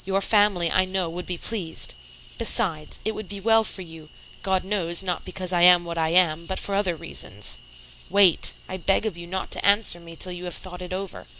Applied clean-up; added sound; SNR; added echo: none; Cricket / Frog; 7 dB; none.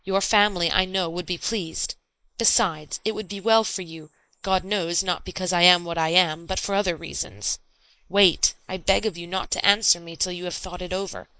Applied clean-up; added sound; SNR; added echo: neural mask model Resemble Enhance denoiser.